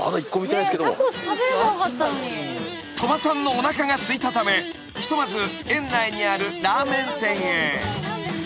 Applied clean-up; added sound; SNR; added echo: none; none; none; none.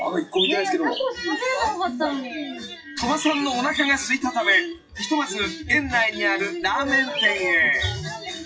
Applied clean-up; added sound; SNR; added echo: classical method WPE with log-MMSE.